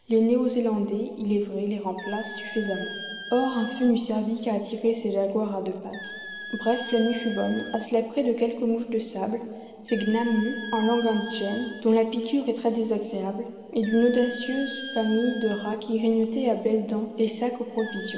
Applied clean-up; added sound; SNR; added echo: none; Squeak; 15 dB; reverberation time 2.2 s.